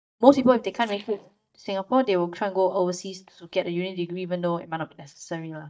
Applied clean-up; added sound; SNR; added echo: neural mask model DeepFilterNet 3.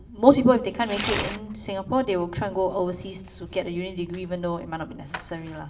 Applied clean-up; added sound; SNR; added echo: none; Tearing; 12 dB; reverberation time 1.4 s.